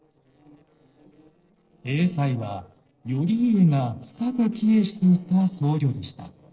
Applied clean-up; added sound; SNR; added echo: neural separator model SepFormer DNS4.